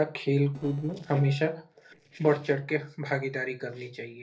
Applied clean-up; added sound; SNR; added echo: neural separator model SepFormer DNS4.